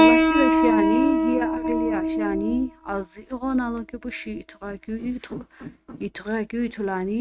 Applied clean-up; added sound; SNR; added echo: neural mask model RNNoise.